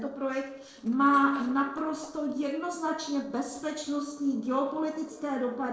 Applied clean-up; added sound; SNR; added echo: neural separator model SepFormer DNS4.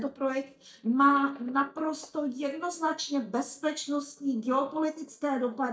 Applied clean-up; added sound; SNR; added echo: neural mask model DeepFilterNet 3.